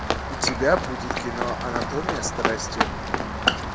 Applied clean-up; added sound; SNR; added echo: none; Run + Rain; -2 dB; none.